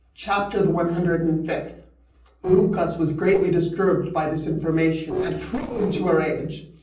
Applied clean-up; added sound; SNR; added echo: neural separator model SepFormer DNS4.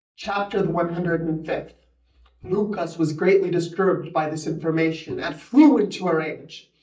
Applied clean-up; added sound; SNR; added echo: neural mask model DeepFilterNet 3.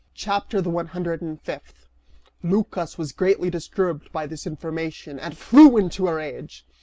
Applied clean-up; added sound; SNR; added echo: none; none; none; none.